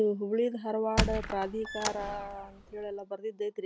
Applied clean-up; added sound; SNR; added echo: none; Squeak; 2 dB; none.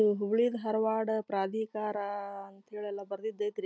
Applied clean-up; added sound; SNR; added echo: none; none; none; none.